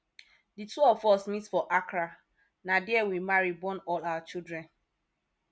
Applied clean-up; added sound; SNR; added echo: none; none; none; none.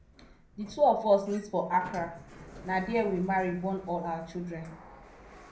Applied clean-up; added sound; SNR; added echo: none; Sliding door; 19 dB; reverberation time 0.5 s.